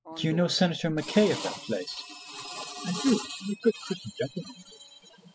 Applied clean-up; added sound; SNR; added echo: classical method spectral subtraction.